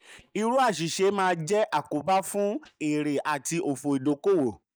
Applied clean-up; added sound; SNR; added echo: neural mask model DeepFilterNet 3.